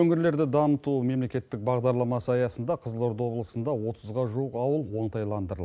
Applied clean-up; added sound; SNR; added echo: none; none; none; none.